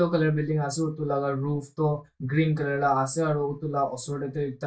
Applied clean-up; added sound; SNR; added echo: none; none; none; reverberation time 0.2 s.